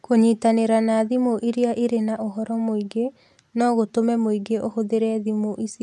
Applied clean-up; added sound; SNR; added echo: none; none; none; none.